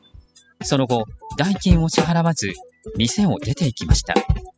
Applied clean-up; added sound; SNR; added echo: classical method spectral subtraction.